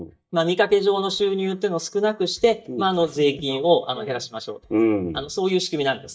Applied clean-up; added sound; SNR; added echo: neural mask model DeepFilterNet 3.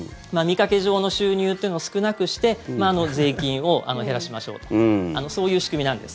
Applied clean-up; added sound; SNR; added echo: none; none; none; none.